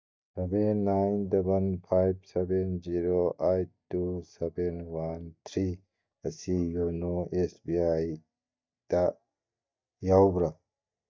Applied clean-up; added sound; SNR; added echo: neural mask model DeepFilterNet 3.